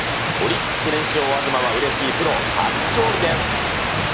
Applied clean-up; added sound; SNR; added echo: none; Water; -1 dB; none.